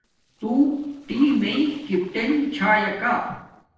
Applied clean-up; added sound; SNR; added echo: neural separator model SepFormer DNS4.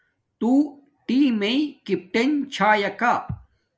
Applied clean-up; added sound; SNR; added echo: none; none; none; none.